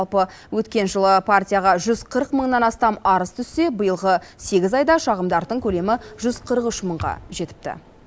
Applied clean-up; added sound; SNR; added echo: none; none; none; none.